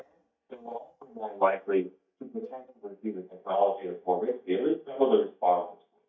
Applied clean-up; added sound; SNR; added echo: neural mask model DeepFilterNet 3.